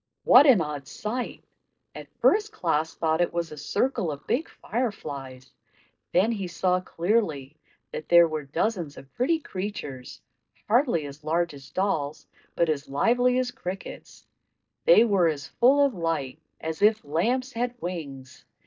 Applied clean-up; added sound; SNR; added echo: neural mask model DeepFilterNet 3.